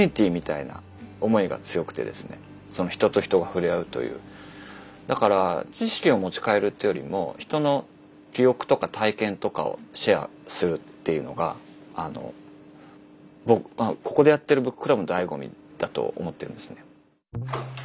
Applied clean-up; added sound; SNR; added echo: none; none; none; none.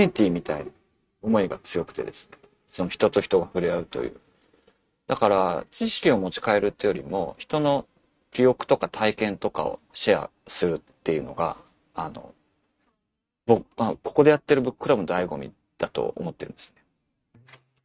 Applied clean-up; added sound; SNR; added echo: neural mask model RNNoise.